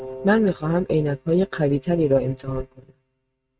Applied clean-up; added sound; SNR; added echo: neural mask model RNNoise.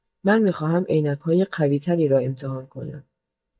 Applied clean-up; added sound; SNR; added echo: neural mask model DeepFilterNet 3.